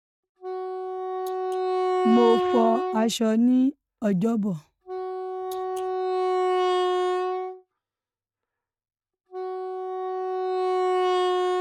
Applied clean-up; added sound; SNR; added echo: neural mask model RNNoise.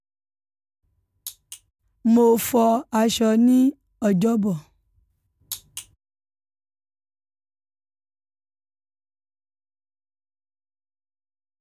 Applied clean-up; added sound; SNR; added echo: none; none; none; none.